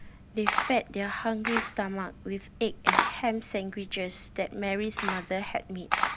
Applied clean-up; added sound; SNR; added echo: none; Camera; 0 dB; none.